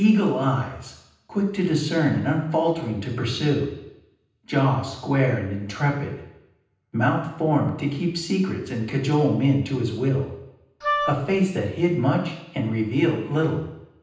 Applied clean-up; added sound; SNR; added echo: none; Wind instrument, woodwind instrument; 3 dB; reverberation time 0.9 s.